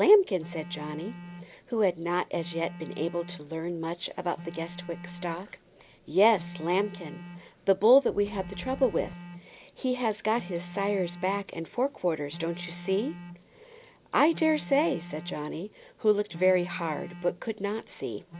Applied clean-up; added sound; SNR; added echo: none; Telephone + Wind; 16 dB; none.